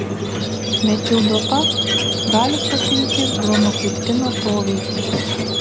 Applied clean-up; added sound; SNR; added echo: none; Squeak; -1 dB; none.